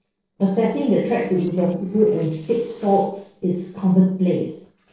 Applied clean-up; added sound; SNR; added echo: neural separator model SepFormer DNS4.